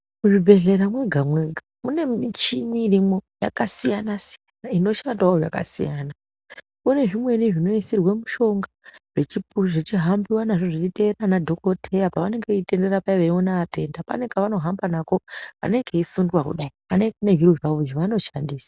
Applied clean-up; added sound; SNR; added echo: none; none; none; none.